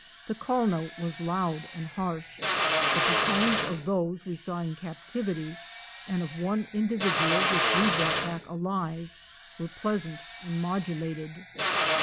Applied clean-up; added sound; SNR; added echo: none; Drill; -2 dB; none.